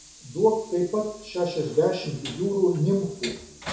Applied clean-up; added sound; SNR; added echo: none; Train; 16 dB; reverberation time 0.6 s.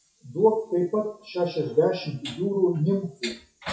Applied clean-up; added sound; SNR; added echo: classical method WPE with log-MMSE.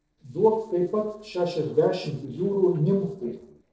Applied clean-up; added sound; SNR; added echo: neural separator model SepFormer DNS4.